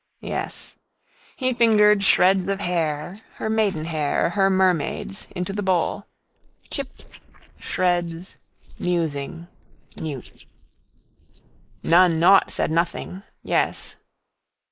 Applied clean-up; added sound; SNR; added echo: neural mask model Resemble Enhance denoiser.